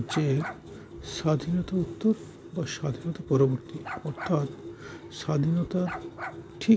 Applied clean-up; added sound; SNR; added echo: none; Bark; 12 dB; none.